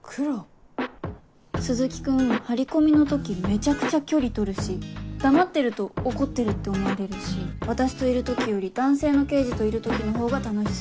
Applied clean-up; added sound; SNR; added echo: none; none; none; none.